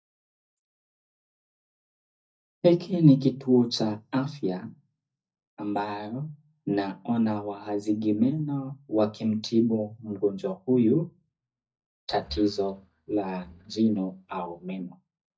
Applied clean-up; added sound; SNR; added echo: neural mask model DeepFilterNet 3.